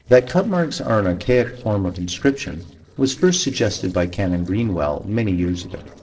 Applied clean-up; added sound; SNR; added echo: neural separator model SepFormer DNS4.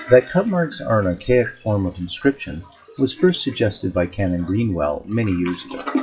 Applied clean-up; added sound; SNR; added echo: classical method WPE with log-MMSE.